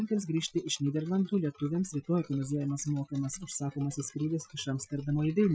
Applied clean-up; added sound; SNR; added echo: classical method Wiener filter.